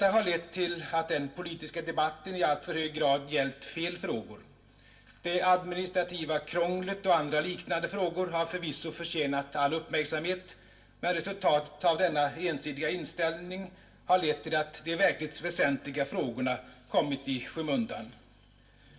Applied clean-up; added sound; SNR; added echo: none; none; none; reverberation time 0.4 s.